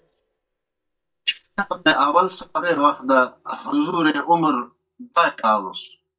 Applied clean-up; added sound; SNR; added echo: neural mask model DeepFilterNet 3.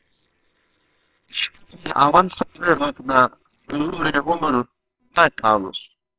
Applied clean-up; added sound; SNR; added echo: neural separator model SepFormer WHAMR!.